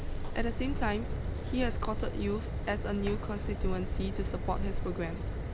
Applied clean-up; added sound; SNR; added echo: none; Fire; -3 dB; none.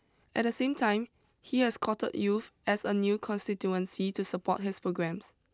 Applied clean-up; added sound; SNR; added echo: none; none; none; none.